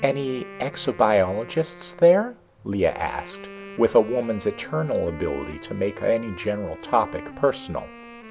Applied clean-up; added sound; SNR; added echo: none; Wind instrument, woodwind instrument; 17 dB; none.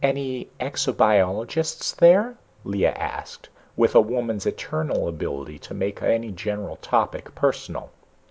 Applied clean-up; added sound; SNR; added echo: none; none; none; none.